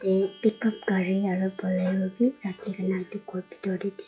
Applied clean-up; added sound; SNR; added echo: classical method log-MMSE.